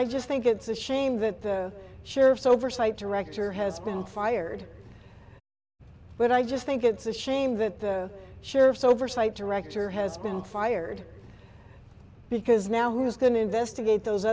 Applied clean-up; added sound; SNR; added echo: none; none; none; none.